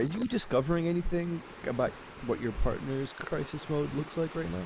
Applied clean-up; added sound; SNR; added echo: neural mask model Resemble Enhance denoiser.